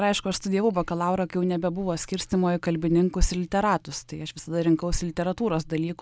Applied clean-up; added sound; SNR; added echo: none; none; none; none.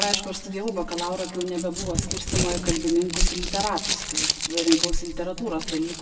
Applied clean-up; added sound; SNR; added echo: none; Crumpling, crinkling; 3 dB; reverberation time 1.3 s.